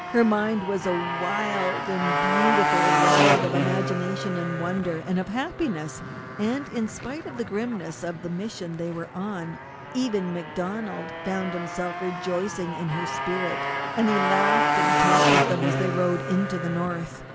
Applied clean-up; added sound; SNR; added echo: none; Motorcycle; -1 dB; none.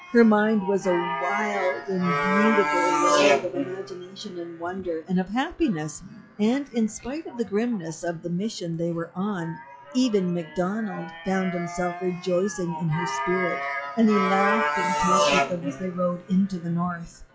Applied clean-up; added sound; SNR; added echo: classical method log-MMSE.